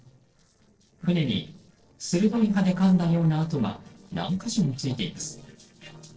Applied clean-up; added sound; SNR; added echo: neural separator model SepFormer DNS4.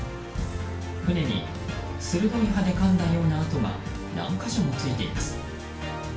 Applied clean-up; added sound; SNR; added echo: none; Musical instrument; 6 dB; reverberation time 0.3 s.